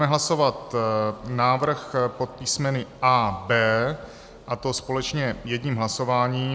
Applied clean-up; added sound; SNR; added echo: none; none; none; none.